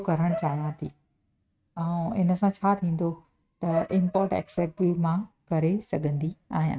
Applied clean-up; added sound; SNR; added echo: neural mask model RNNoise.